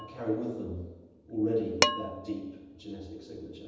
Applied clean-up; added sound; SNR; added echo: none; Dishes, pots, and pans; 2 dB; reverberation time 1.1 s.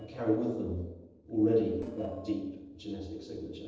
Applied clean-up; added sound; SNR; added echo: neural separator model SepFormer DNS4.